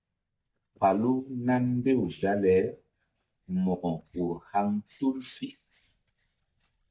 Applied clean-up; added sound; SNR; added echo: neural mask model DeepFilterNet 3.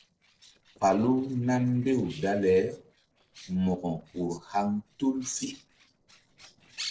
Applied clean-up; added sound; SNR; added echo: neural separator model SepFormer DNS4.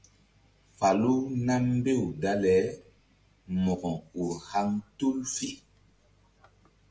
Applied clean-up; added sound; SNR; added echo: none; none; none; none.